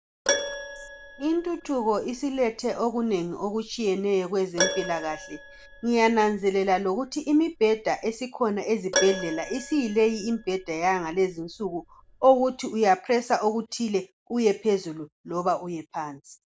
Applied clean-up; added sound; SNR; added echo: none; Keyboard (musical); 10 dB; none.